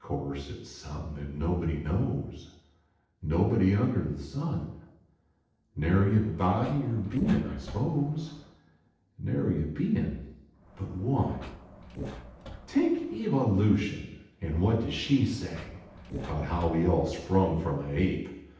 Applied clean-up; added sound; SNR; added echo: neural separator model SepFormer DNS4.